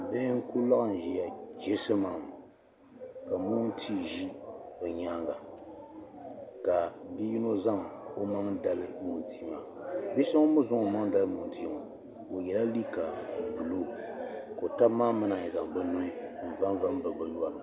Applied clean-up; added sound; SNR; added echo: none; none; none; none.